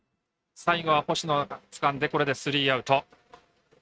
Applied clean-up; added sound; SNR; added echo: neural mask model RNNoise.